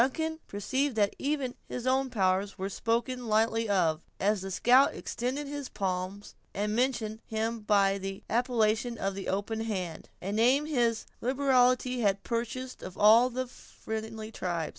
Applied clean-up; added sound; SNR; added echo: none; none; none; none.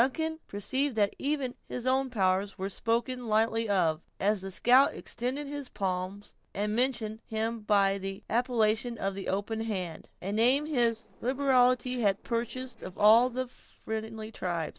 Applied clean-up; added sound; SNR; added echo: neural separator model SepFormer DNS4.